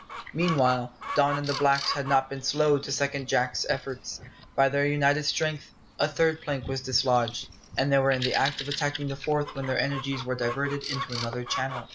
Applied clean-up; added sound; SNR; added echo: none; Bird vocalization, bird call, bird song + Chicken, rooster; 11 dB; none.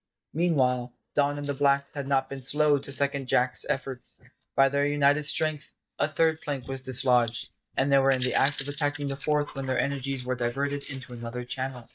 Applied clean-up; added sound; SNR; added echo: neural mask model DeepFilterNet 3.